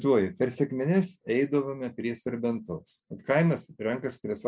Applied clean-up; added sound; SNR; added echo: none; none; none; none.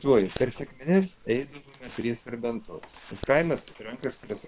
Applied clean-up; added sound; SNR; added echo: neural separator model SepFormer WHAM!.